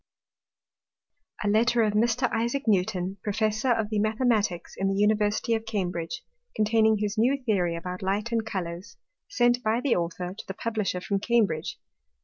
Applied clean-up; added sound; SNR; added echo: none; none; none; none.